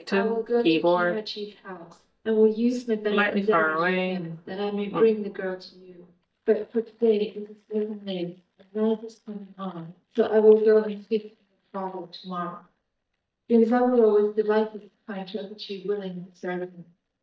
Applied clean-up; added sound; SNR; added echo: neural mask model DeepFilterNet 3.